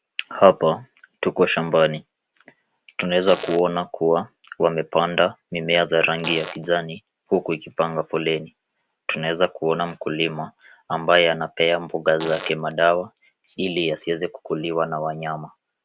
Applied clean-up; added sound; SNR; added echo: none; Fart; 14 dB; none.